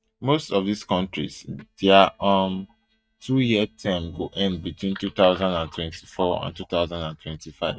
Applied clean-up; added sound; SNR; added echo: neural mask model DeepFilterNet 3.